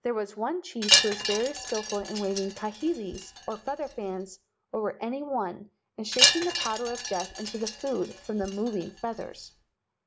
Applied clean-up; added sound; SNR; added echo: none; Wind chime; -2 dB; none.